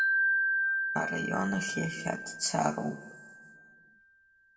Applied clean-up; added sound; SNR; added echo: none; Wind chime; -2 dB; reverberation time 0.9 s.